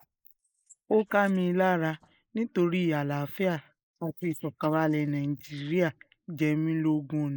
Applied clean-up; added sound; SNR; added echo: neural mask model Resemble Enhance denoiser.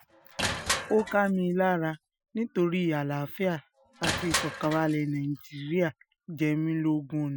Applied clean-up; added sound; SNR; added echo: classical method Wiener filter.